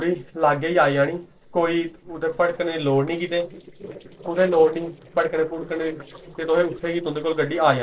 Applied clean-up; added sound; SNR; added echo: neural separator model SepFormer DNS4.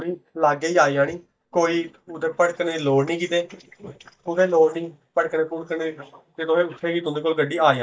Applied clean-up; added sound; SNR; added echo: neural mask model DeepFilterNet 3.